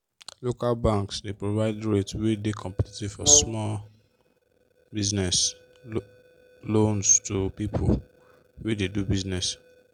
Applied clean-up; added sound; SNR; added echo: none; Brass instrument; 8 dB; none.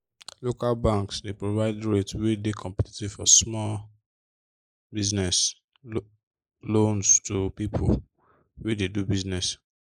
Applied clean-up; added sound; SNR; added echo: neural mask model Resemble Enhance denoiser.